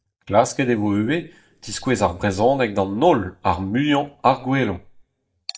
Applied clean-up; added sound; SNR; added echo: neural mask model DeepFilterNet 3.